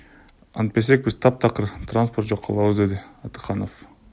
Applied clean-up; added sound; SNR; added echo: none; none; none; none.